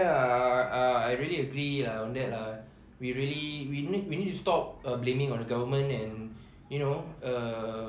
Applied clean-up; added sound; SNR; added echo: none; none; none; none.